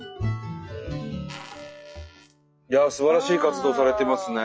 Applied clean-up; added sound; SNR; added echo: classical method log-MMSE.